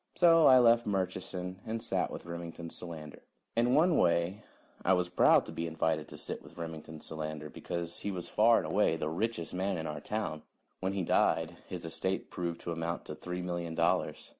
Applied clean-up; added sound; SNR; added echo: none; none; none; none.